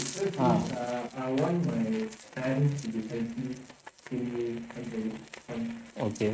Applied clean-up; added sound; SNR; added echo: neural mask model RNNoise.